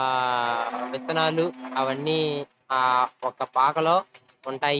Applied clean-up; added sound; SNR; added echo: neural mask model RNNoise.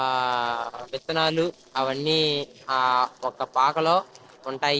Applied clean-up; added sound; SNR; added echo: neural separator model SepFormer DNS4.